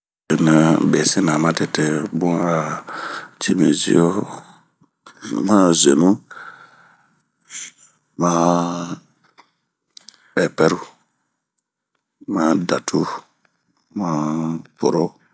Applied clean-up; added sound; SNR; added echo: none; none; none; none.